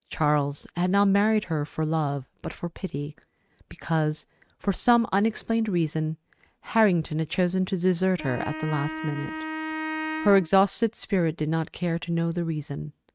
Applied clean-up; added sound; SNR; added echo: neural mask model RNNoise.